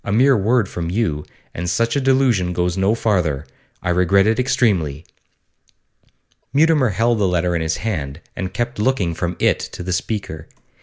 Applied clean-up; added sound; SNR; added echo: none; none; none; none.